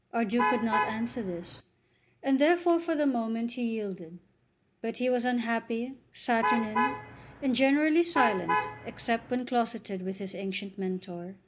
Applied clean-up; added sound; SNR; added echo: none; Alarm / Truck; 2 dB; none.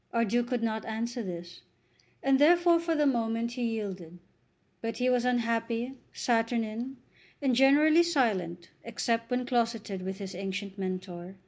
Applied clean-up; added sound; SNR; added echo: none; none; none; none.